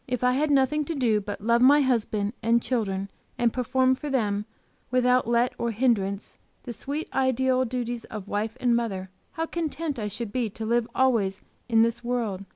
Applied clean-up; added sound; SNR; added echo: none; none; none; none.